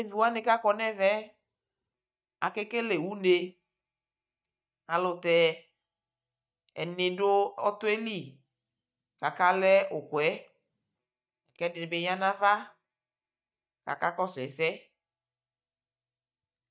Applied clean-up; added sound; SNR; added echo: neural mask model DeepFilterNet 3.